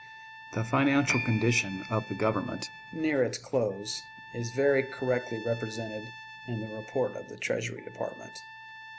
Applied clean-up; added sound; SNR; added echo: none; Piano + Trumpet; 12 dB; none.